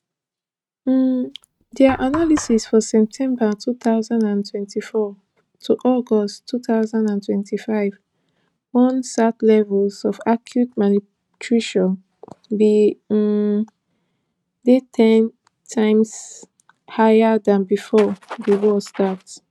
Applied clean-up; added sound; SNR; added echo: neural mask model RNNoise.